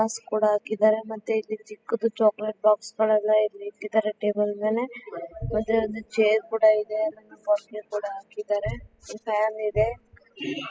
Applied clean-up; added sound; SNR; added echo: classical method spectral subtraction.